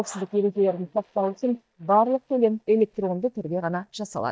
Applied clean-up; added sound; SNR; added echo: neural mask model DeepFilterNet 3.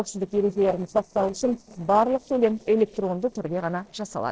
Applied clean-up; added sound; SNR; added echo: neural separator model SepFormer DNS4.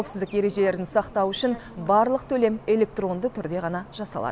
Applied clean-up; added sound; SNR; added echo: none; none; none; none.